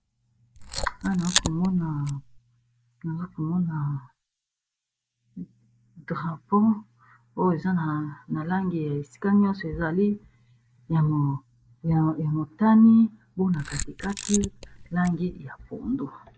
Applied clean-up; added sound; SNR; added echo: neural mask model Resemble Enhance denoiser.